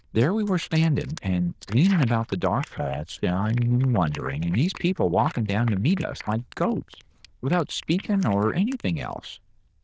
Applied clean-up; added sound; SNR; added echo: neural diffusion model UNIVERSE++.